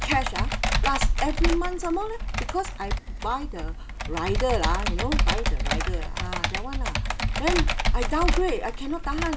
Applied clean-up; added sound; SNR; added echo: none; Computer keyboard; -5 dB; none.